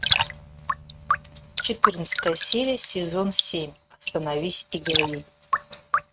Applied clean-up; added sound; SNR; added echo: neural mask model RNNoise.